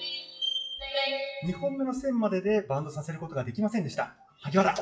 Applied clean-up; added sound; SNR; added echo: classical method WPE with log-MMSE.